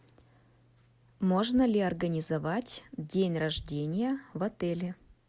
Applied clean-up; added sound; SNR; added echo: none; none; none; none.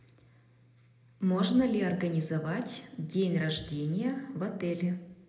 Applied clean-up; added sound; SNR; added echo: none; none; none; reverberation time 0.8 s.